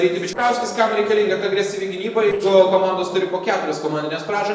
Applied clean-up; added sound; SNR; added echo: neural separator model SepFormer DNS4.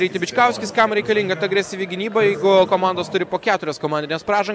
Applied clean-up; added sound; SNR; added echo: none; none; none; none.